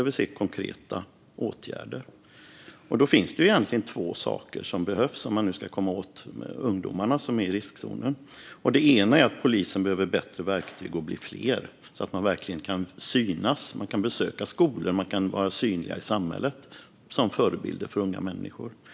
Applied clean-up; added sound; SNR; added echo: none; none; none; none.